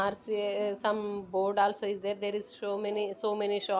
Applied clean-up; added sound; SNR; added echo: none; none; none; none.